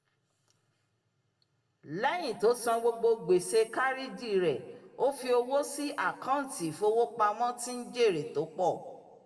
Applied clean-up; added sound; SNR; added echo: none; none; none; reverberation time 1.0 s.